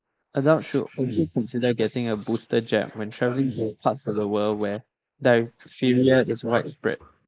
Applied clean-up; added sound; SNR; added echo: neural mask model Resemble Enhance denoiser.